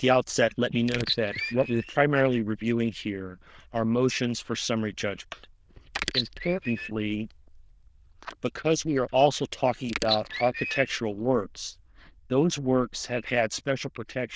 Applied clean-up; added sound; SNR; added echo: neural diffusion model UNIVERSE++.